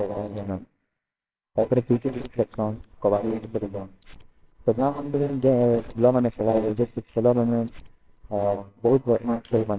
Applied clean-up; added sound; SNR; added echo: neural separator model SepFormer WHAMR!.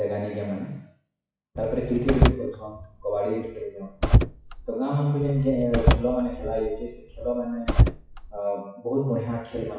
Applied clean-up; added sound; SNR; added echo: classical method WPE with log-MMSE.